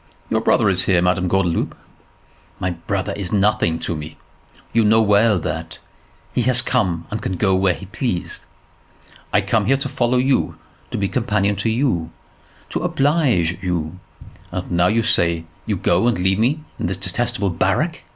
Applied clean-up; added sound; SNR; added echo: none; none; none; none.